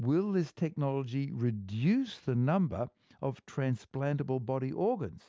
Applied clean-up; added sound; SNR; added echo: none; none; none; none.